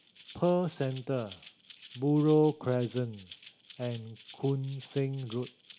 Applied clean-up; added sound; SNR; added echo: none; Rattle (instrument); 15 dB; none.